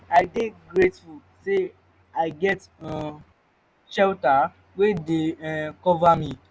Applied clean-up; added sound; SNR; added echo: none; none; none; none.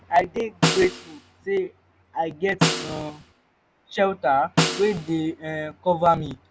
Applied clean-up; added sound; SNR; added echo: none; Snare drum; 4 dB; none.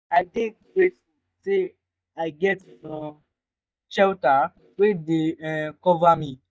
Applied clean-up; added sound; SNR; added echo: neural mask model DeepFilterNet 3.